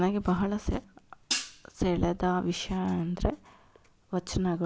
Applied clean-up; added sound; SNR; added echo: none; Hi-hat; 6 dB; none.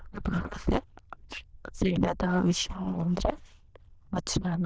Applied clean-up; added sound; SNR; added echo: neural diffusion model UNIVERSE++.